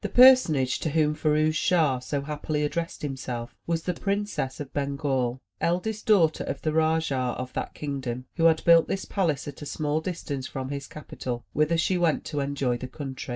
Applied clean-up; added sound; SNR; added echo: neural mask model DeepFilterNet 3.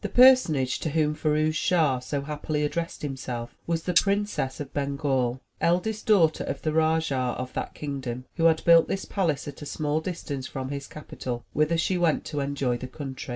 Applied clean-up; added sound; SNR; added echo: neural mask model Resemble Enhance denoiser.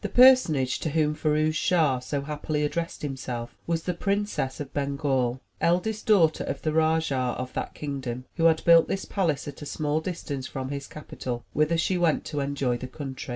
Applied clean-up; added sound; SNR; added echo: none; none; none; none.